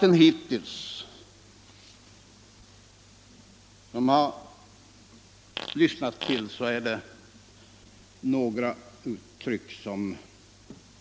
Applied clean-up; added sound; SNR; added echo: none; Fart; 9 dB; none.